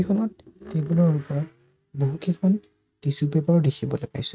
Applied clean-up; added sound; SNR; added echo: neural mask model RNNoise.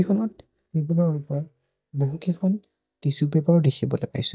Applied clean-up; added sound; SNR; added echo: neural mask model DeepFilterNet 3.